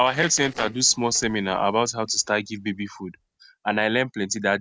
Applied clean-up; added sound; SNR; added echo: neural separator model SepFormer DNS4.